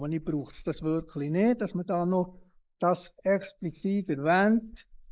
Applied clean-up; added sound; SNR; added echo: neural mask model Resemble Enhance denoiser.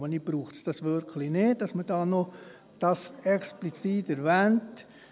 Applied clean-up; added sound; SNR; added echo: none; none; none; none.